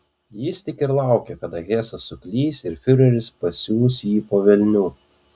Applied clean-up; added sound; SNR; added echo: none; none; none; none.